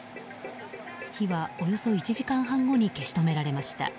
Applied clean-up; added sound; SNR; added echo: none; none; none; none.